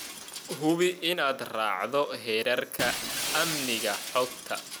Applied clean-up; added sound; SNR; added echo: none; Shatter; 7 dB; none.